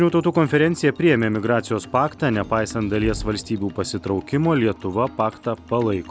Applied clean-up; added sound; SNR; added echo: none; Fireworks; 18 dB; none.